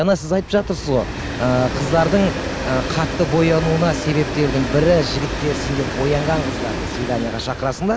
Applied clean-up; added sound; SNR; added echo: none; Train; 5 dB; none.